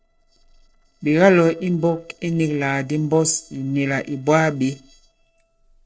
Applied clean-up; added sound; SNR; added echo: neural separator model SepFormer DNS4.